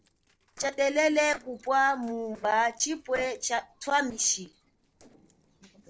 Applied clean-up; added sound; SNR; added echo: neural separator model SepFormer DNS4.